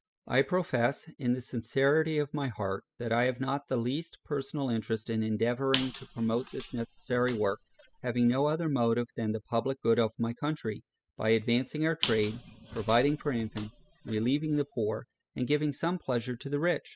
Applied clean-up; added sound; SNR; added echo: classical method spectral subtraction.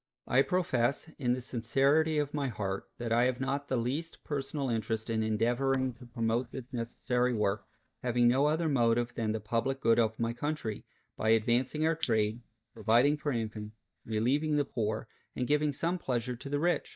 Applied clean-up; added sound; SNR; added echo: neural mask model DeepFilterNet 3.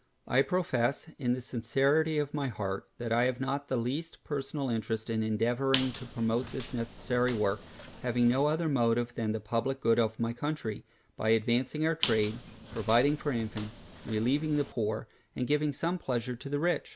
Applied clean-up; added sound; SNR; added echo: none; Squeak; 12 dB; none.